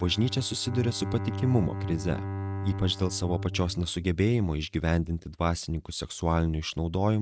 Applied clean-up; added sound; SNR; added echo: neural mask model RNNoise.